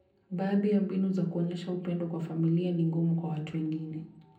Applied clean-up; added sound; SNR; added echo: none; none; none; reverberation time 0.6 s.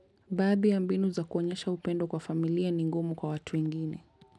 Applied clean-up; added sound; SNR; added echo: none; none; none; none.